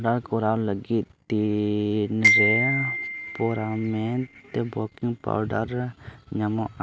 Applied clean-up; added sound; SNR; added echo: none; Glockenspiel; 1 dB; none.